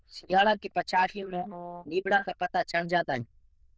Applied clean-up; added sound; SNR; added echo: neural diffusion model UNIVERSE++.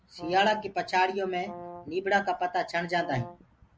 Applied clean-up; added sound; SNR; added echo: none; Brass instrument; 15 dB; none.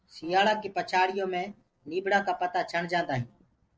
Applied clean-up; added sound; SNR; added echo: neural separator model SepFormer DNS4.